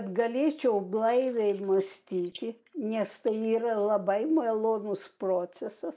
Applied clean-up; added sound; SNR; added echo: neural mask model Resemble Enhance denoiser.